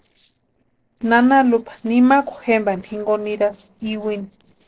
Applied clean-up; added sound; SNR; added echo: neural separator model SepFormer DNS4.